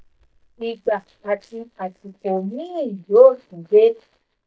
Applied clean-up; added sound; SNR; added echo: neural mask model DeepFilterNet 3.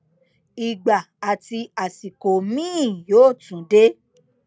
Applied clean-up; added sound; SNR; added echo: none; none; none; none.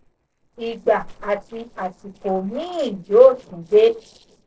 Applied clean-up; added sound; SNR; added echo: neural separator model SepFormer DNS4.